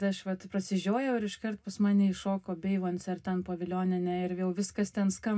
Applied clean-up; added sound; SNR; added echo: none; none; none; reverberation time 0.2 s.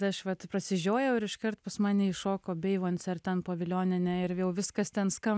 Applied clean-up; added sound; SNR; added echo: none; none; none; none.